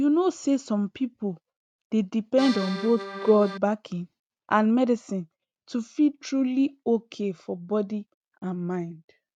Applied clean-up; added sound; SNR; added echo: neural mask model RNNoise.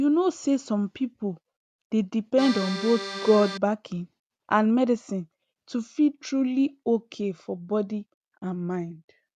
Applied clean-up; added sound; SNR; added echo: none; Accordion; 7 dB; none.